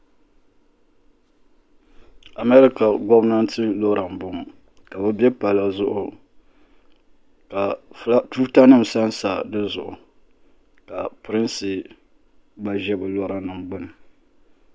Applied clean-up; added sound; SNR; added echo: none; none; none; none.